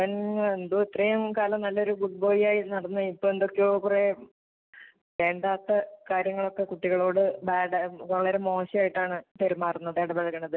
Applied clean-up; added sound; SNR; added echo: none; none; none; none.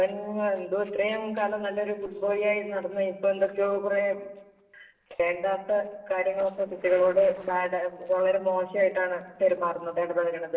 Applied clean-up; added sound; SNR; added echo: neural separator model SepFormer DNS4.